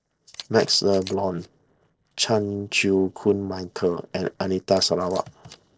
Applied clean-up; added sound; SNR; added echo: neural separator model SepFormer DNS4.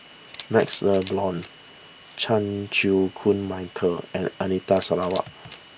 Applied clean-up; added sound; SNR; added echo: none; Camera; 19 dB; none.